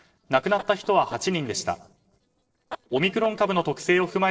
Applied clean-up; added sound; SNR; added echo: neural separator model SepFormer DNS4.